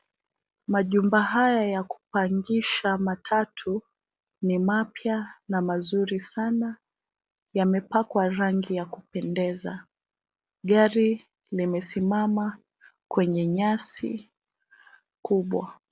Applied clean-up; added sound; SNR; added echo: none; none; none; none.